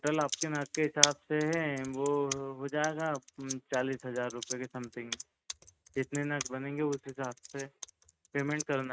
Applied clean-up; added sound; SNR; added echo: neural mask model RNNoise.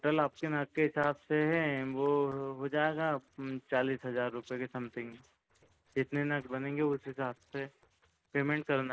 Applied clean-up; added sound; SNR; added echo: neural separator model SepFormer DNS4.